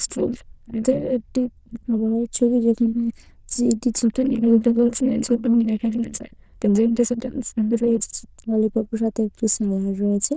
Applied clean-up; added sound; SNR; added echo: neural diffusion model UNIVERSE++.